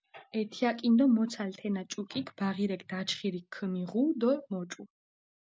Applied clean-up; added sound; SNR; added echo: none; none; none; none.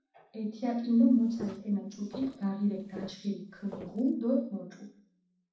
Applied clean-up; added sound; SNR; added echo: neural separator model SepFormer DNS4.